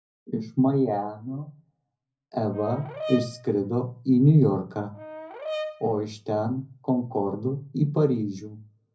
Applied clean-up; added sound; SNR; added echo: none; Brass instrument; 11 dB; reverberation time 0.4 s.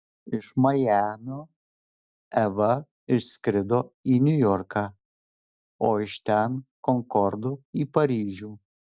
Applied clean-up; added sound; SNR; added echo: none; none; none; none.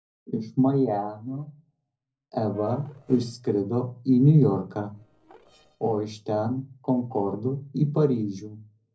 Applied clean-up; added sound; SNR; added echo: neural separator model SepFormer DNS4.